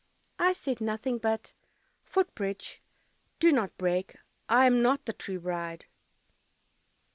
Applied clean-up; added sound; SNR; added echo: none; none; none; none.